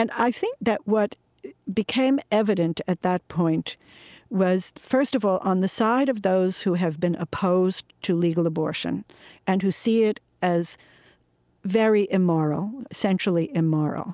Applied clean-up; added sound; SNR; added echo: none; none; none; none.